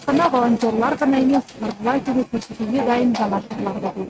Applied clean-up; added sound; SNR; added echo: neural mask model RNNoise.